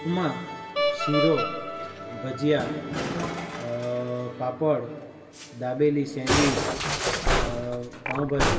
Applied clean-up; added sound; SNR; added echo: none; Musical instrument; 1 dB; reverberation time 2.7 s.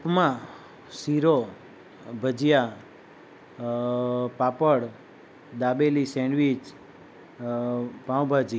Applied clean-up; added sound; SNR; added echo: none; none; none; none.